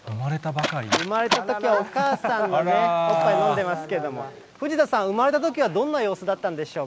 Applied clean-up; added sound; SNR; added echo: none; none; none; none.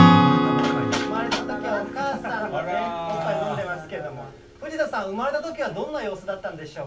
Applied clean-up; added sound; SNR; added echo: none; Acoustic guitar / Strum; -3 dB; reverberation time 0.2 s.